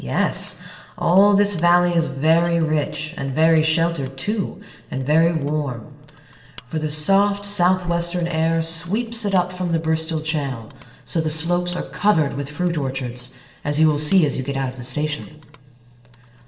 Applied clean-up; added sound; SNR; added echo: neural separator model SepFormer DNS4.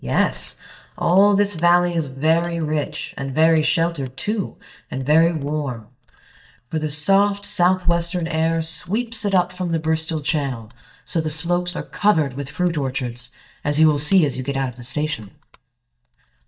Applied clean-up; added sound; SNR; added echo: neural mask model DeepFilterNet 3.